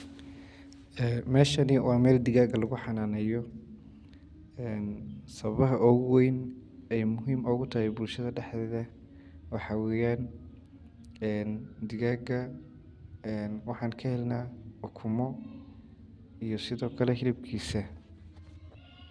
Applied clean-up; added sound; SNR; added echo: none; none; none; none.